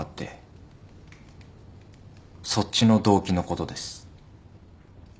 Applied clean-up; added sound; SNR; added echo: none; none; none; none.